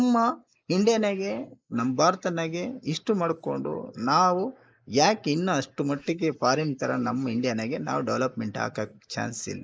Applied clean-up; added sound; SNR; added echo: neural mask model Resemble Enhance denoiser.